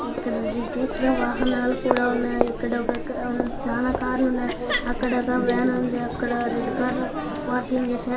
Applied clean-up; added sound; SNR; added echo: none; Crowd; 3 dB; reverberation time 0.2 s.